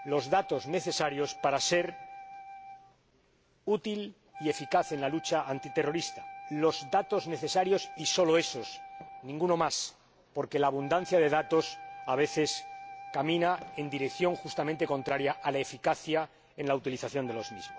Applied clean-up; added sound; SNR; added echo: none; Wind instrument, woodwind instrument; 15 dB; none.